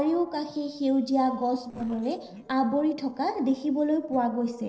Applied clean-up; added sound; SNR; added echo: neural separator model SepFormer DNS4.